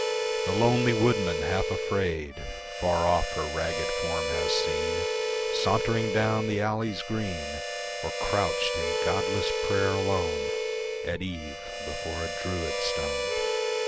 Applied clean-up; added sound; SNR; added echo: none; Harmonica; 0 dB; none.